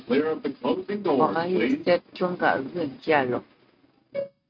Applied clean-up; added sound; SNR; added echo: neural mask model RNNoise.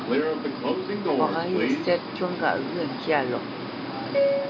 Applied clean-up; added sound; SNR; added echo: none; Subway, metro, underground; -2 dB; none.